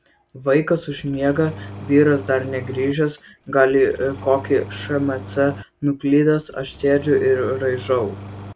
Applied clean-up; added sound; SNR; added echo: none; Engine starting; 16 dB; none.